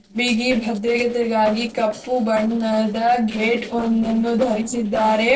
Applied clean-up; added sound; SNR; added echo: neural separator model SepFormer DNS4.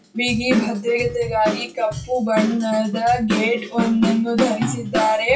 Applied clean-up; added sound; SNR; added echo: classical method WPE with log-MMSE.